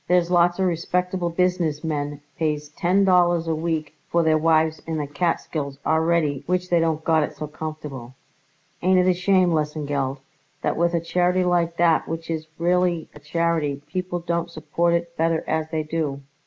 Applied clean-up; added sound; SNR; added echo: none; none; none; none.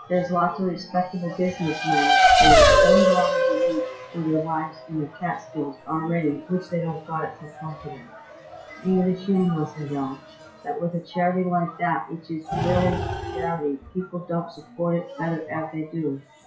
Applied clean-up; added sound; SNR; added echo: classical method WPE with log-MMSE.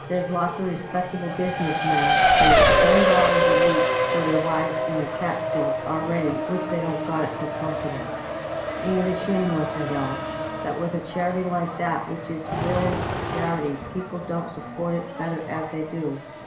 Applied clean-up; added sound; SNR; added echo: none; Race car, auto racing; -3 dB; reverberation time 1.2 s.